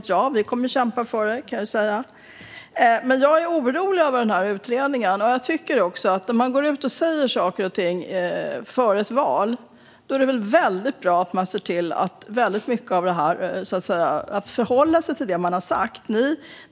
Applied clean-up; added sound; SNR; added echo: none; none; none; none.